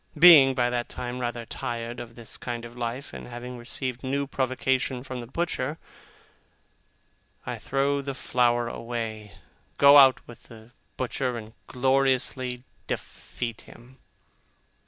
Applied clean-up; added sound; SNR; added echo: none; none; none; none.